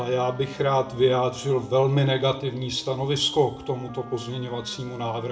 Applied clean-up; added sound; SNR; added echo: none; Wind instrument, woodwind instrument; 18 dB; reverberation time 0.4 s.